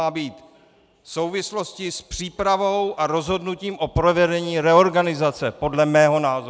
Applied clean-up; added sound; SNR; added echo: none; none; none; none.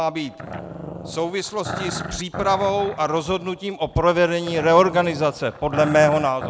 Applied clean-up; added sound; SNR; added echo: none; Growling; 12 dB; none.